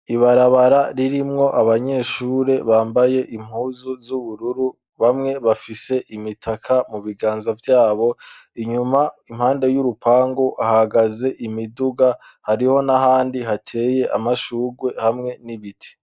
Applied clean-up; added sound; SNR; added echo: none; none; none; none.